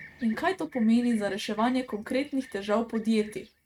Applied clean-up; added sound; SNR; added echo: neural mask model RNNoise.